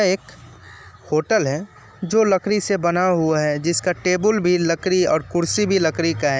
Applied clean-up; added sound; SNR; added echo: none; none; none; none.